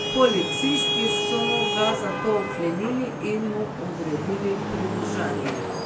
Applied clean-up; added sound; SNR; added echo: none; Traffic noise, roadway noise / Vehicle horn, car horn, honking; 1 dB; reverberation time 0.3 s.